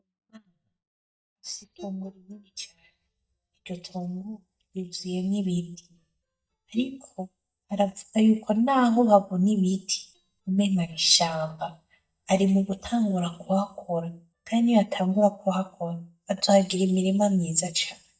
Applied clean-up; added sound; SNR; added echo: neural mask model DeepFilterNet 3.